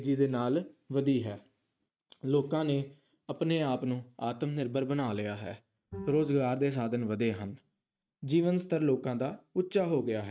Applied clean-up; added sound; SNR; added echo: neural mask model RNNoise.